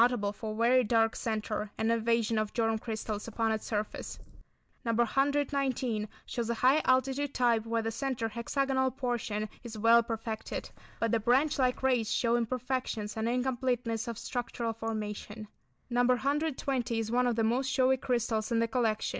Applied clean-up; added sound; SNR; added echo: neural mask model Resemble Enhance denoiser.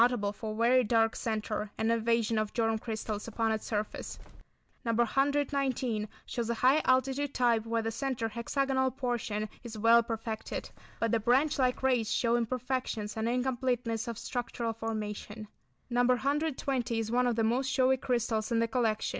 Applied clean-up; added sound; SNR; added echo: none; Keys jangling; 18 dB; none.